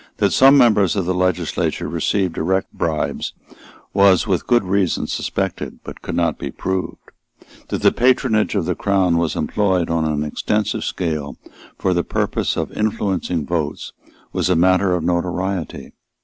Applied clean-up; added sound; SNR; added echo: none; none; none; none.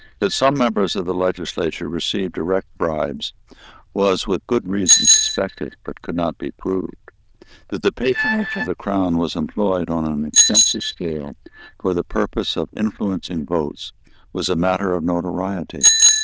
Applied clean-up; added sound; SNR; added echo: neural diffusion model UNIVERSE++.